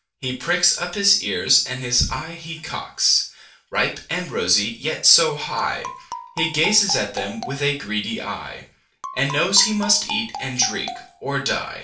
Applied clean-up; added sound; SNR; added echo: none; Marimba, xylophone; 12 dB; reverberation time 0.3 s.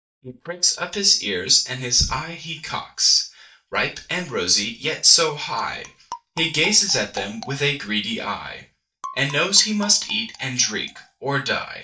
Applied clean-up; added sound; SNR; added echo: neural mask model DeepFilterNet 3.